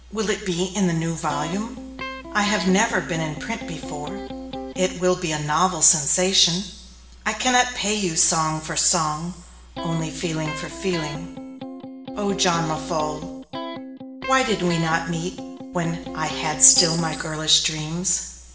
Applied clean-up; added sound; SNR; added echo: none; Electric guitar; 10 dB; reverberation time 1.1 s.